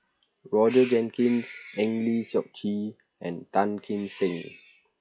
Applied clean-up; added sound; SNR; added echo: classical method log-MMSE.